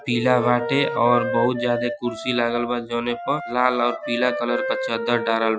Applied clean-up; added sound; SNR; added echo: classical method Wiener filter.